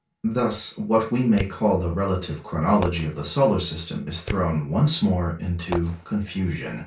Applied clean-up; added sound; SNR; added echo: none; Fireworks; 15 dB; reverberation time 0.2 s.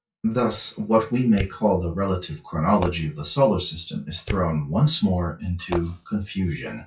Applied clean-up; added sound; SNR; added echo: classical method WPE with log-MMSE.